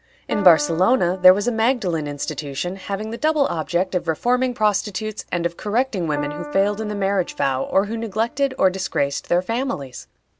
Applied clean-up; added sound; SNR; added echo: none; Piano; 15 dB; none.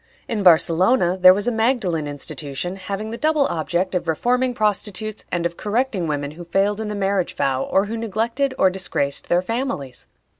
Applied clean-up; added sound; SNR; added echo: none; none; none; none.